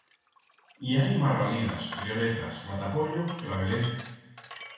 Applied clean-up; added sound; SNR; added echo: none; Sink (filling or washing); 17 dB; reverberation time 1.1 s.